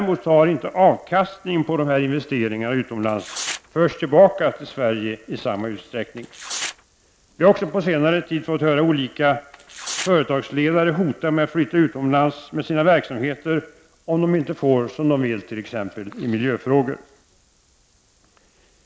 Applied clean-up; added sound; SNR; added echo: none; Tearing; 13 dB; none.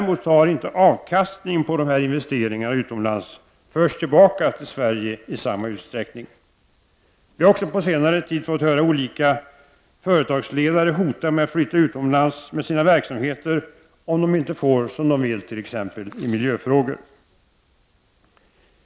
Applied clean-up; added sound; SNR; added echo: none; none; none; none.